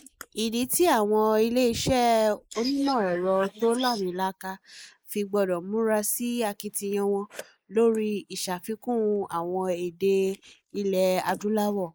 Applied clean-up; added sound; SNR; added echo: neural mask model Resemble Enhance denoiser.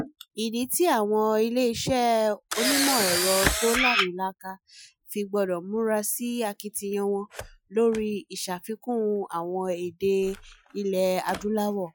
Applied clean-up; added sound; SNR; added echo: classical method Wiener filter.